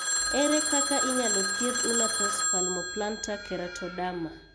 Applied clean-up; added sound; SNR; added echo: none; Telephone; -3 dB; none.